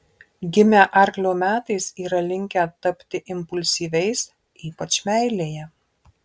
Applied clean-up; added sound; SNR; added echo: none; none; none; none.